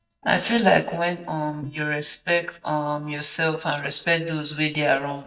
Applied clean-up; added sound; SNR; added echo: neural mask model DeepFilterNet 3.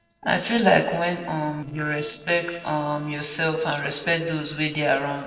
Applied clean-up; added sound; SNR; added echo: neural separator model SepFormer DNS4.